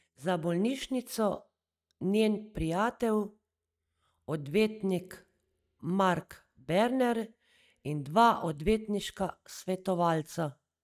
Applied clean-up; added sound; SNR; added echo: neural mask model DeepFilterNet 3.